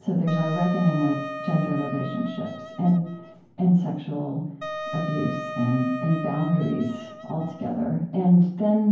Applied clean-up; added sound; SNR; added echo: none; Wind instrument, woodwind instrument; 11 dB; reverberation time 0.9 s.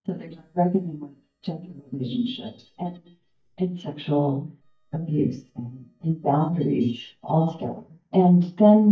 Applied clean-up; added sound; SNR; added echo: neural mask model DeepFilterNet 3.